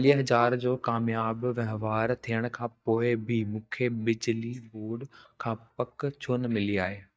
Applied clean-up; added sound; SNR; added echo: neural mask model DeepFilterNet 3.